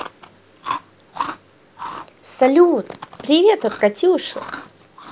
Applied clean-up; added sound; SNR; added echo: none; Chewing, mastication; 14 dB; none.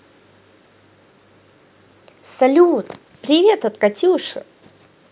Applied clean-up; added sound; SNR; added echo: none; none; none; none.